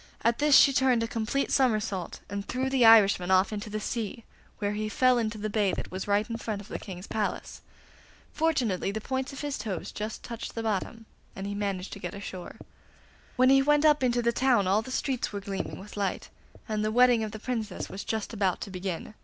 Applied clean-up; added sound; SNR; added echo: none; none; none; none.